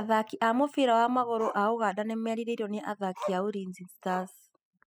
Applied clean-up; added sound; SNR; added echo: classical method spectral subtraction.